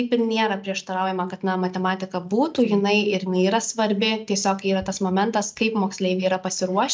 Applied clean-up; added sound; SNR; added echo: none; none; none; none.